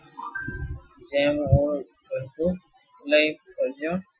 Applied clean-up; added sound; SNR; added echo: classical method Wiener filter.